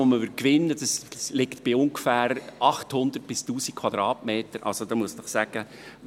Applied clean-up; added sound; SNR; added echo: none; none; none; none.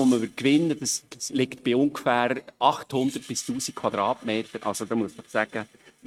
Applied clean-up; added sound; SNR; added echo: neural mask model RNNoise.